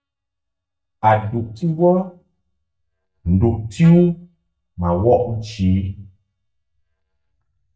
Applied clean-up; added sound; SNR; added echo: neural mask model DeepFilterNet 3.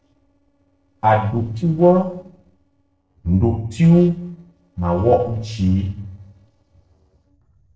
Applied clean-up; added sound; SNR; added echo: neural separator model SepFormer DNS4.